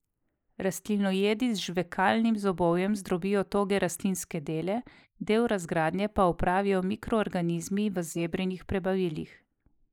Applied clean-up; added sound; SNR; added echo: neural mask model Resemble Enhance denoiser.